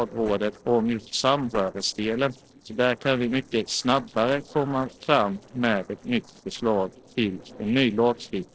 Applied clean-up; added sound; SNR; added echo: neural separator model SepFormer DNS4.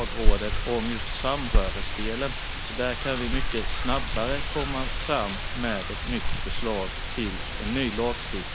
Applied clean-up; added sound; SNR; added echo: none; Wind; -5 dB; none.